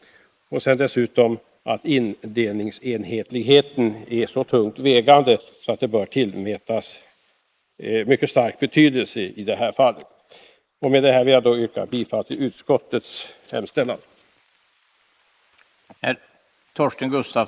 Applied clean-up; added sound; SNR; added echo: neural mask model Resemble Enhance denoiser.